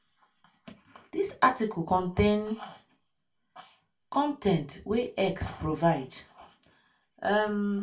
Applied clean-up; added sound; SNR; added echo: none; none; none; reverberation time 0.2 s.